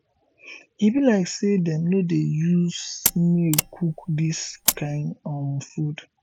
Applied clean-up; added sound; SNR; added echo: none; Mechanisms; 4 dB; none.